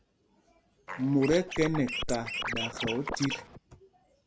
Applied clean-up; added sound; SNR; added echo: none; Scratching (performance technique); 4 dB; none.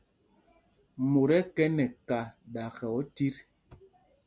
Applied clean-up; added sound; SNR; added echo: none; none; none; none.